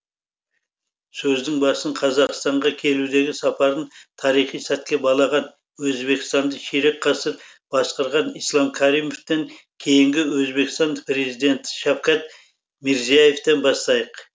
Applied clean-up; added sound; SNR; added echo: none; none; none; none.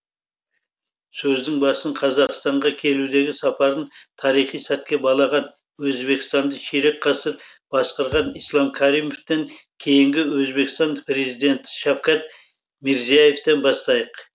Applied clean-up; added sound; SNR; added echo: none; Thump, thud; 19 dB; none.